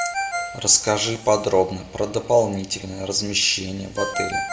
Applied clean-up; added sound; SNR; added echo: none; Ringtone; 9 dB; reverberation time 1.2 s.